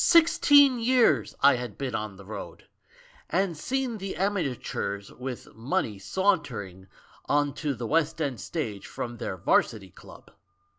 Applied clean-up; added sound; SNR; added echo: none; none; none; none.